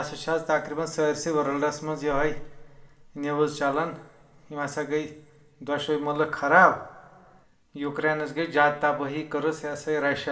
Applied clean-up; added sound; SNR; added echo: none; none; none; reverberation time 1.7 s.